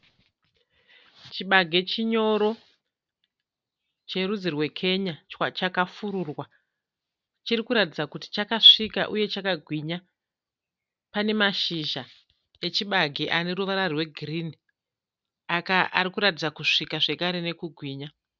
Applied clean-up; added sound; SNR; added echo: none; none; none; none.